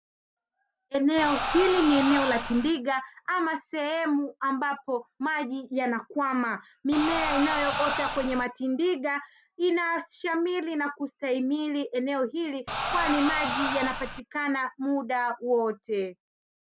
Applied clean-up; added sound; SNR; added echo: none; Crowd; 2 dB; none.